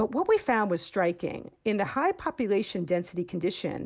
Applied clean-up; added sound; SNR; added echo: none; none; none; none.